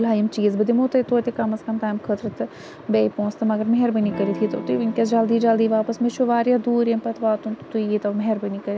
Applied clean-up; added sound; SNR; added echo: none; Electric guitar / Strum; 18 dB; none.